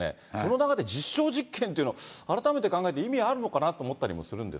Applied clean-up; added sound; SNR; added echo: none; none; none; none.